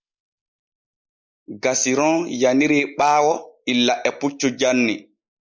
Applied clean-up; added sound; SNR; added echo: neural mask model Resemble Enhance denoiser.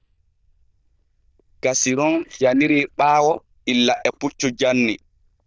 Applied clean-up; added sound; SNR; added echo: neural diffusion model UNIVERSE++.